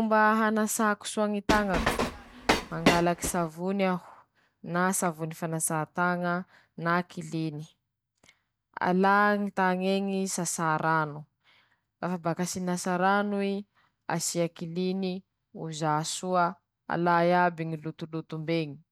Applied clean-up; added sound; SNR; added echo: none; Train; 0 dB; none.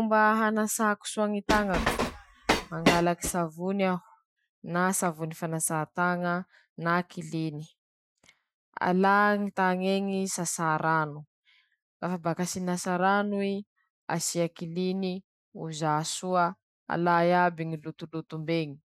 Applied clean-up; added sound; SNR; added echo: classical method Wiener filter.